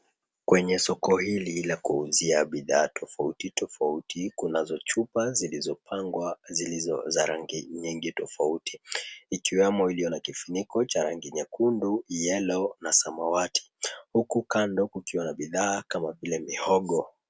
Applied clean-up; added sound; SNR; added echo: none; none; none; none.